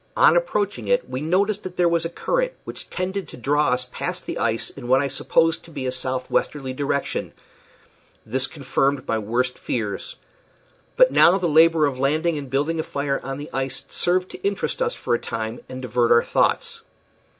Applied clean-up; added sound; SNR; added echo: none; none; none; none.